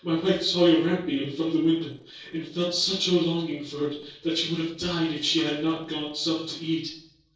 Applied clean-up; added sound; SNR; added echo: neural separator model SepFormer DNS4.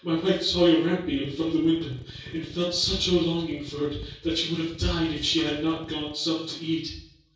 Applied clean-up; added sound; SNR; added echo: none; Drill; 19 dB; reverberation time 0.6 s.